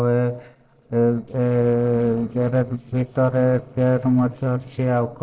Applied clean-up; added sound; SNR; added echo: neural separator model SepFormer DNS4.